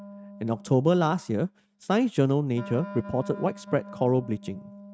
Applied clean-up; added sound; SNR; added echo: neural mask model RNNoise.